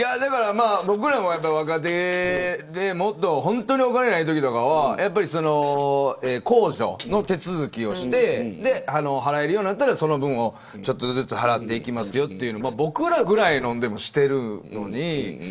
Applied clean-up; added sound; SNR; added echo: neural separator model SepFormer DNS4.